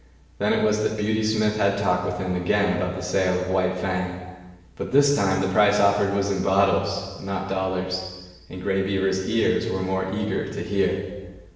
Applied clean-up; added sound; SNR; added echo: none; none; none; reverberation time 1.2 s.